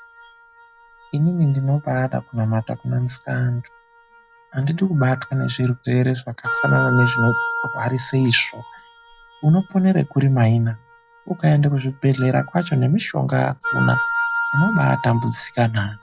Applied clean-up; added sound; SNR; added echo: classical method log-MMSE.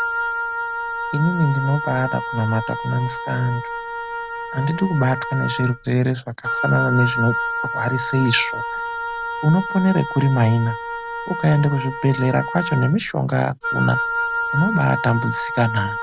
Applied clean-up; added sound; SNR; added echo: none; Wind instrument, woodwind instrument; 5 dB; none.